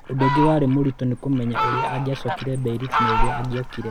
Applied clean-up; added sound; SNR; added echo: none; Fowl; 2 dB; none.